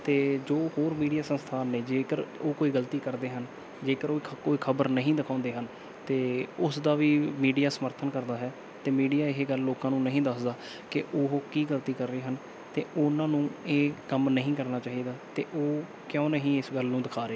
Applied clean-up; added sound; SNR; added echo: none; none; none; none.